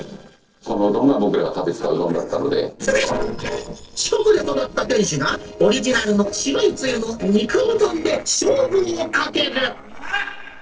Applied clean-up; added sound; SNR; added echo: neural separator model SepFormer DNS4.